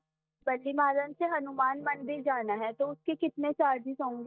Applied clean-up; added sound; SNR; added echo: neural mask model DeepFilterNet 3.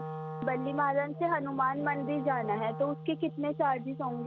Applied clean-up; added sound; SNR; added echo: none; Wind instrument, woodwind instrument; 9 dB; none.